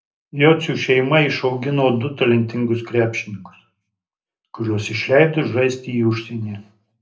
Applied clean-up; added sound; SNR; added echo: none; none; none; reverberation time 0.3 s.